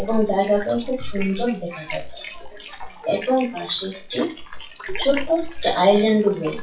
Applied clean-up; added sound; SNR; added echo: classical method WPE with log-MMSE.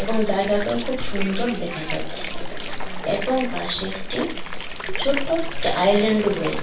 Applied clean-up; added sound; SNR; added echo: none; Water; 10 dB; reverberation time 0.3 s.